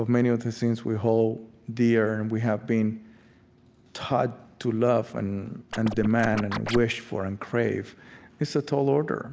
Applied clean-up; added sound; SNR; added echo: none; Scratching (performance technique); 8 dB; none.